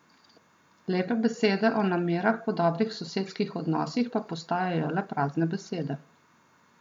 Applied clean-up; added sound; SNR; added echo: none; none; none; none.